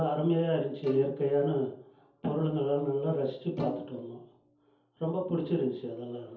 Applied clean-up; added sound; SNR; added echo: none; Bowed string instrument; 18 dB; reverberation time 0.5 s.